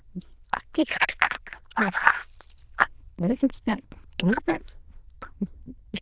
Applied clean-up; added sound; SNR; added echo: neural diffusion model UNIVERSE++.